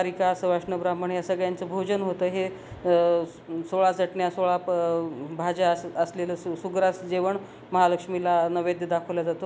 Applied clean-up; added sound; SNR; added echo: none; none; none; none.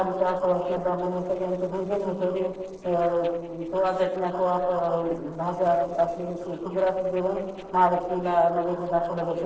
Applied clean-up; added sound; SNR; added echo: neural separator model SepFormer DNS4.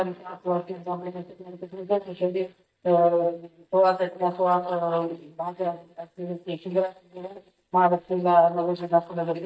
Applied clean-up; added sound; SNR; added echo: neural mask model DeepFilterNet 3.